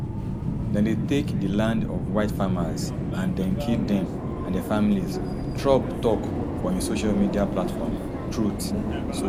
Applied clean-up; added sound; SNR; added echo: none; Subway, metro, underground; 1 dB; none.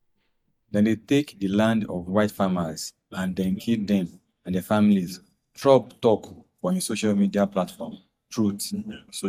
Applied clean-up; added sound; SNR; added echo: neural mask model DeepFilterNet 3.